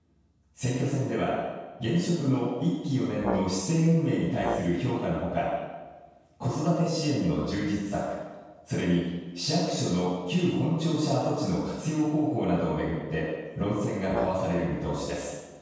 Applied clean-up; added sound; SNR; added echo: none; Brass instrument; 8 dB; reverberation time 1.2 s.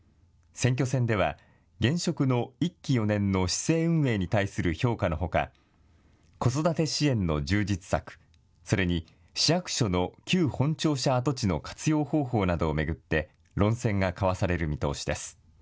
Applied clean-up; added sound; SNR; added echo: none; none; none; none.